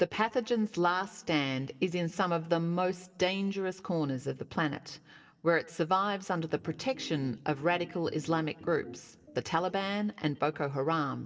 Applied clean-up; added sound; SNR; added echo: neural separator model SepFormer DNS4.